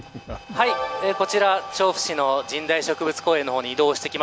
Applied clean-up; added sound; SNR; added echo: none; none; none; none.